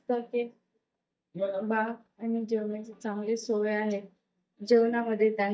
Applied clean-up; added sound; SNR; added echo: neural mask model DeepFilterNet 3.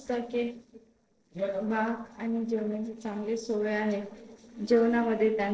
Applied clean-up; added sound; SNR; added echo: neural separator model SepFormer DNS4.